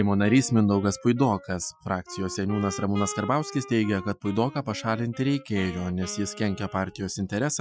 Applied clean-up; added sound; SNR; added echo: classical method Wiener filter.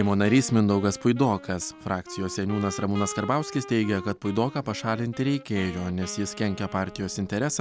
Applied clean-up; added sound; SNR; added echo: none; Wind instrument, woodwind instrument; 16 dB; none.